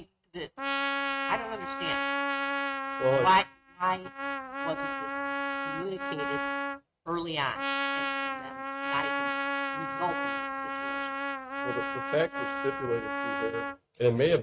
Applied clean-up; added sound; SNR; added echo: neural mask model RNNoise.